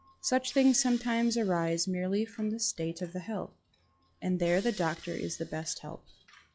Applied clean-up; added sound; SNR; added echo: classical method log-MMSE.